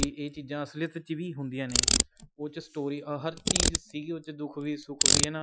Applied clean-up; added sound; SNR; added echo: classical method Wiener filter.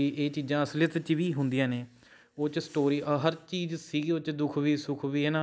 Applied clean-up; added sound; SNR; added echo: none; none; none; none.